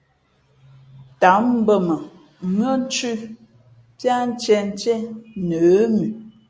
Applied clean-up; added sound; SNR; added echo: none; none; none; none.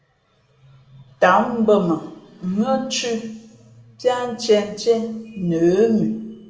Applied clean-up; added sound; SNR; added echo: none; none; none; reverberation time 1.1 s.